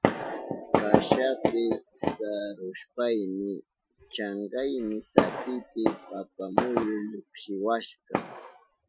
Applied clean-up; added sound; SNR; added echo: classical method Wiener filter.